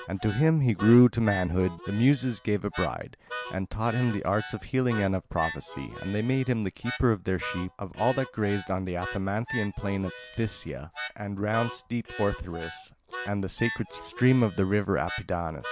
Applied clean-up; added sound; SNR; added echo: none; Harmonica; 13 dB; none.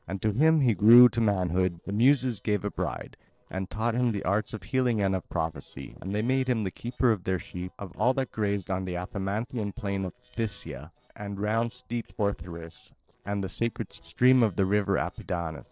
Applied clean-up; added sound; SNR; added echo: neural separator model SepFormer DNS4.